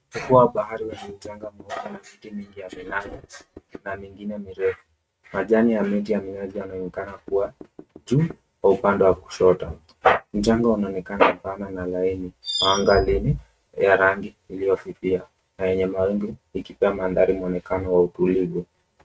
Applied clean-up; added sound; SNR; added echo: neural mask model RNNoise.